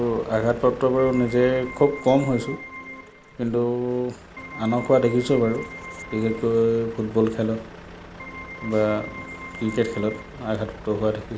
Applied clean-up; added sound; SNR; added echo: none; Keyboard (musical) + Truck; 15 dB; none.